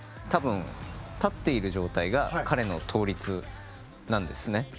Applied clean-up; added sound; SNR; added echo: none; Boom; 13 dB; none.